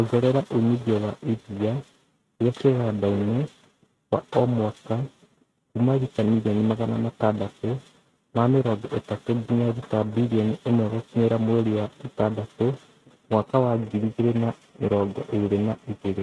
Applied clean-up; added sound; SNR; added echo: neural mask model RNNoise.